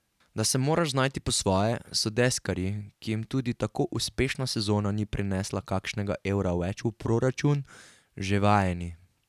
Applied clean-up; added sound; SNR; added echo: none; none; none; none.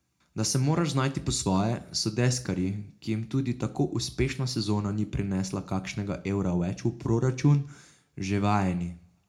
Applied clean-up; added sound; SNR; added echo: none; none; none; reverberation time 0.3 s.